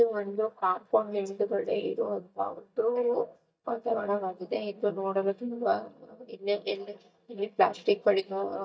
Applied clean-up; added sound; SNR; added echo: neural mask model DeepFilterNet 3.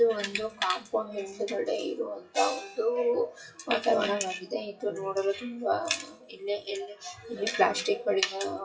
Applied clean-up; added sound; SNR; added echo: classical method WPE with log-MMSE.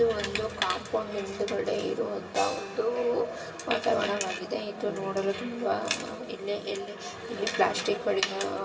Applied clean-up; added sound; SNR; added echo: none; Gong; 12 dB; reverberation time 1.1 s.